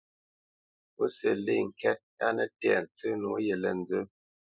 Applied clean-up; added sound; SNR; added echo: neural mask model Resemble Enhance denoiser.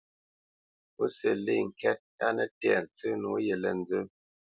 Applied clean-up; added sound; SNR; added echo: none; none; none; none.